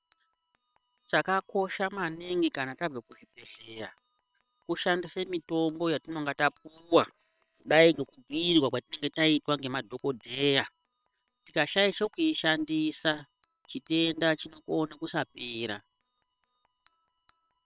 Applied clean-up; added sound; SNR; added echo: neural separator model SepFormer WHAM!.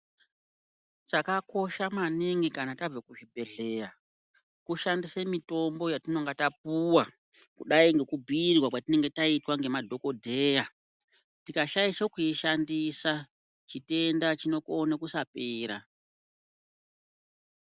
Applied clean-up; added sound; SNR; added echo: none; none; none; none.